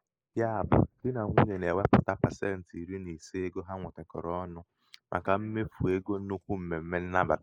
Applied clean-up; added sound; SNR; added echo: neural mask model Resemble Enhance denoiser.